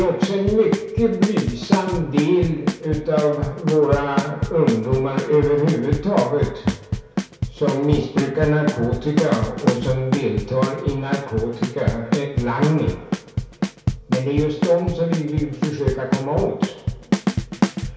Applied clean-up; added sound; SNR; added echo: none; Bass drum / Snare drum / Drum kit; 3 dB; reverberation time 0.6 s.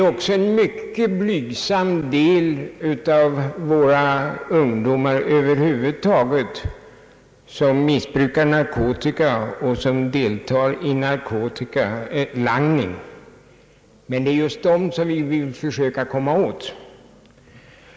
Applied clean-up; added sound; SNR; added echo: none; none; none; none.